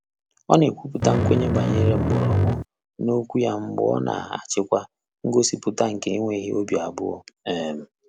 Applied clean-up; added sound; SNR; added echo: none; Bass guitar; -3 dB; none.